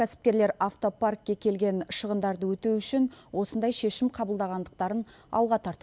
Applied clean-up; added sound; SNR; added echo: none; none; none; none.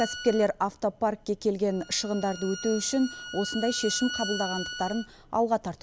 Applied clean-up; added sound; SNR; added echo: none; Bowed string instrument; 11 dB; none.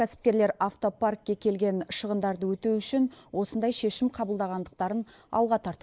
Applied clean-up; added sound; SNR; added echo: neural mask model Resemble Enhance denoiser.